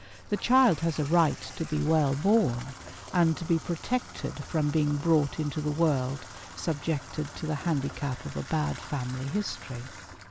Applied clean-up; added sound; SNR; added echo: none; Bathtub (filling or washing) / Water tap, faucet; 15 dB; none.